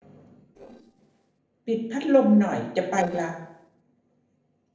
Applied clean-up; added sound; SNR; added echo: neural separator model SepFormer DNS4.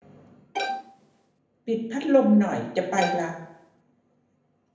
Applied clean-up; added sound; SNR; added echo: none; Bowed string instrument; 6 dB; reverberation time 0.7 s.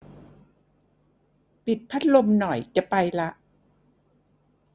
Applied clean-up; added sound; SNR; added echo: none; none; none; none.